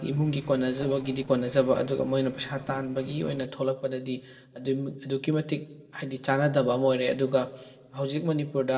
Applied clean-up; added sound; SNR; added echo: neural separator model SepFormer DNS4.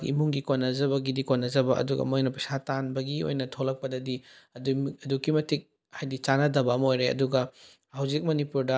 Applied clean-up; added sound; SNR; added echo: none; none; none; none.